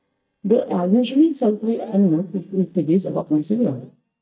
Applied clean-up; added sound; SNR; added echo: neural mask model DeepFilterNet 3.